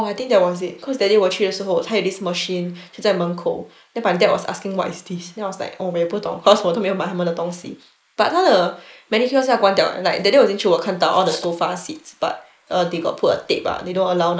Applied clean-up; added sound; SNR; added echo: neural mask model Resemble Enhance denoiser.